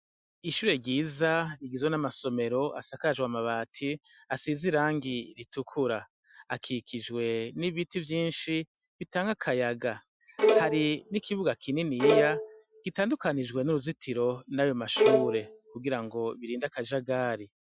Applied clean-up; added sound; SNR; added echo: classical method Wiener filter.